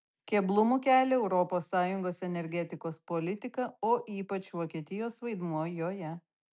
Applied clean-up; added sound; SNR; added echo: none; none; none; none.